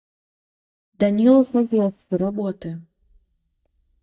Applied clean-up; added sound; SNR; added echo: neural mask model DeepFilterNet 3.